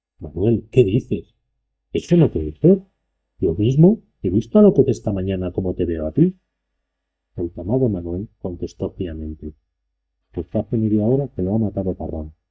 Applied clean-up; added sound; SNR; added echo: neural mask model DeepFilterNet 3.